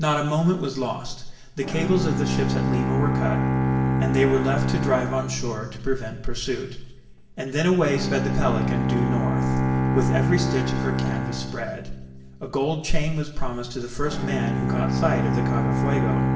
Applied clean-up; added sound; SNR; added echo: none; Bowed string instrument; -1 dB; reverberation time 1.0 s.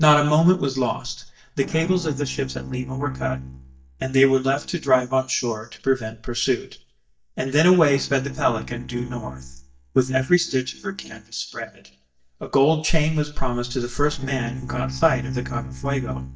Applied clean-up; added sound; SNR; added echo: neural mask model DeepFilterNet 3.